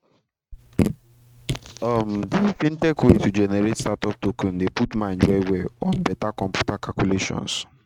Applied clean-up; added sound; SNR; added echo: neural mask model RNNoise.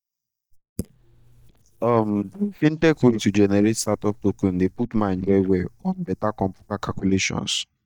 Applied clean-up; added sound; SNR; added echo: neural mask model DeepFilterNet 3.